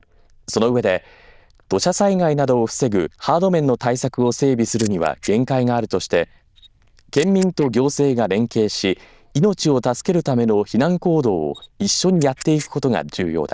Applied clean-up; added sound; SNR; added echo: neural diffusion model UNIVERSE++.